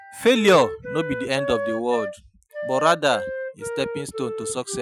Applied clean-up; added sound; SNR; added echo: classical method Wiener filter.